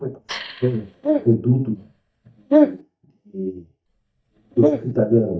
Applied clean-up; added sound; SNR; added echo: neural mask model DeepFilterNet 3.